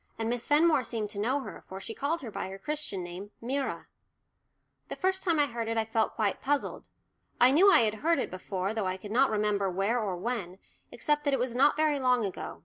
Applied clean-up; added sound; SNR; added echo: none; none; none; none.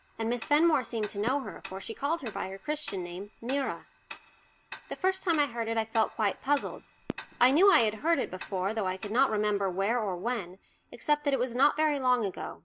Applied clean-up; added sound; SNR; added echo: none; Fireworks + Tick-tock; 17 dB; none.